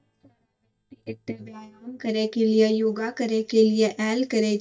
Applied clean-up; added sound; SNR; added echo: neural mask model DeepFilterNet 3.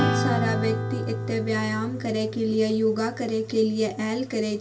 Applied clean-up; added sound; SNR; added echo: none; Acoustic guitar / Strum; 4 dB; reverberation time 0.2 s.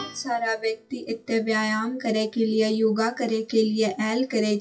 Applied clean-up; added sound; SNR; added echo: classical method WPE with log-MMSE.